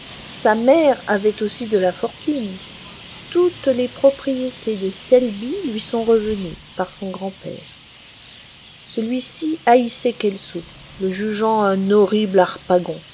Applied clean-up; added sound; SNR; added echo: none; Traffic noise, roadway noise; 20 dB; none.